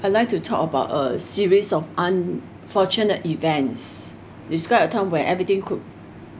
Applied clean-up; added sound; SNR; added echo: none; none; none; none.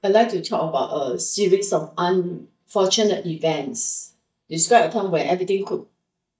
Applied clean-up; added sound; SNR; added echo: neural mask model DeepFilterNet 3.